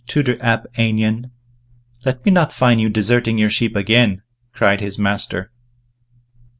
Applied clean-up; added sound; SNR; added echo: none; none; none; none.